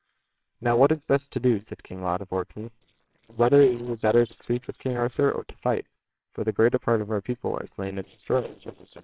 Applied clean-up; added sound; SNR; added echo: neural separator model SepFormer WHAMR!.